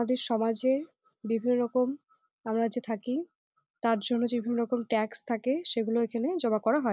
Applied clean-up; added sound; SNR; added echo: none; none; none; none.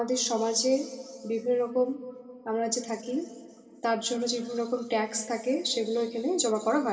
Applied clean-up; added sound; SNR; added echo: none; none; none; reverberation time 2.3 s.